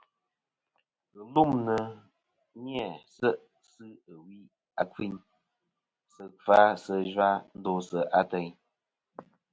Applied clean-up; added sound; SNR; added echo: none; none; none; none.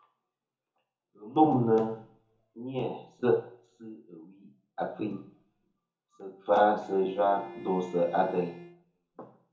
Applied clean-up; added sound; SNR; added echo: none; Bowed string instrument; 16 dB; reverberation time 0.6 s.